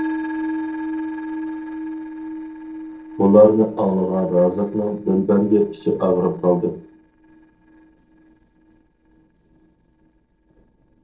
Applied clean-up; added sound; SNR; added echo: neural separator model SepFormer DNS4.